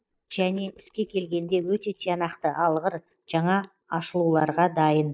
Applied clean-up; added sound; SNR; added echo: neural mask model DeepFilterNet 3.